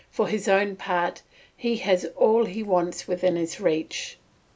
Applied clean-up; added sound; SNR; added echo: none; none; none; none.